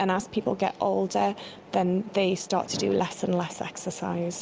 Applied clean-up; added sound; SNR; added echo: none; none; none; none.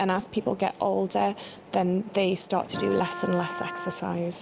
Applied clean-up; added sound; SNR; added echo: none; Wind instrument, woodwind instrument; 10 dB; none.